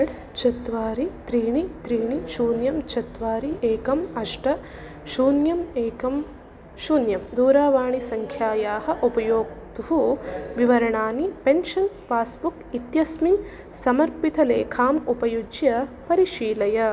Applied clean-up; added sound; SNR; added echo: none; none; none; none.